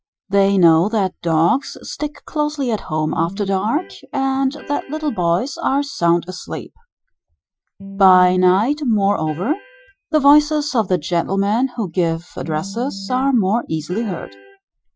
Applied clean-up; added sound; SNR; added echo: classical method Wiener filter.